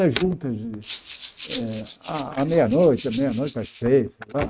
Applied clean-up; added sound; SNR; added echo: neural mask model RNNoise.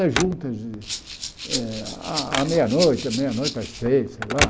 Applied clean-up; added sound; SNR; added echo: none; Rattle (instrument) + Telephone; 5 dB; none.